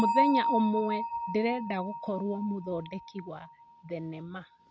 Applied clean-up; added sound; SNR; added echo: none; Bell; 2 dB; none.